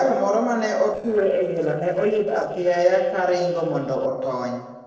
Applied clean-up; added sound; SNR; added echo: neural separator model SepFormer DNS4.